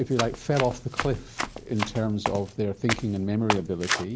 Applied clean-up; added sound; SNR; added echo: none; Run; 5 dB; none.